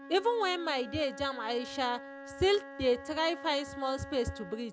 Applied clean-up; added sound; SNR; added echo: none; Wind instrument, woodwind instrument; 14 dB; none.